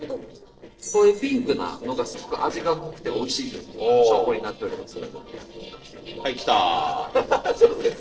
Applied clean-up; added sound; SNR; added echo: neural separator model SepFormer DNS4.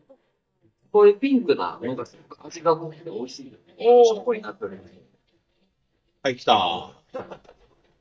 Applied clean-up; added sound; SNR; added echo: neural mask model DeepFilterNet 3.